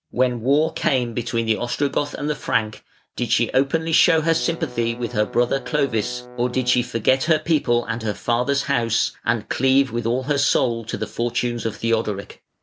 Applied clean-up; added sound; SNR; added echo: none; Bowed string instrument; 18 dB; none.